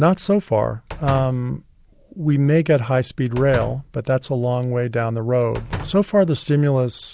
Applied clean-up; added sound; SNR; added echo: none; Slam; 16 dB; none.